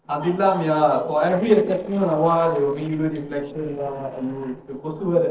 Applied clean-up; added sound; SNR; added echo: neural separator model SepFormer DNS4.